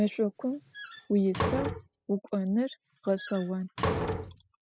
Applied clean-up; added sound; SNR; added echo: classical method spectral subtraction.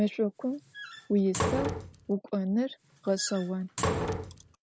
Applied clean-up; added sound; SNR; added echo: none; Slam; 4 dB; none.